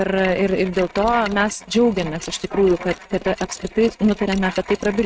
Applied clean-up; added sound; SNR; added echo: neural mask model RNNoise.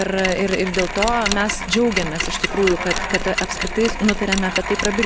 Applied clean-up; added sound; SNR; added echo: none; Mechanisms; 3 dB; none.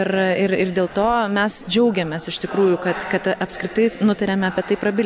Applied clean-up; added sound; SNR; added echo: none; none; none; none.